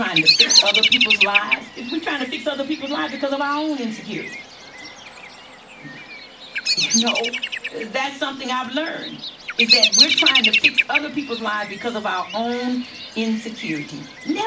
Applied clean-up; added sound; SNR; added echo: none; Bird vocalization, bird call, bird song; -4 dB; none.